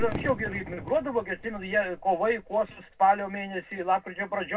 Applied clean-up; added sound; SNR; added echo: none; Fireworks; 12 dB; reverberation time 0.3 s.